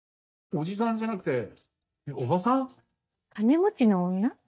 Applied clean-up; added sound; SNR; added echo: neural mask model DeepFilterNet 3.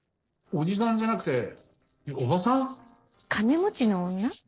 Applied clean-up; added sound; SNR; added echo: neural separator model SepFormer DNS4.